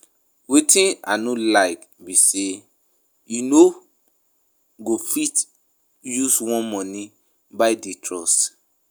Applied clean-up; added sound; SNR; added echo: none; none; none; none.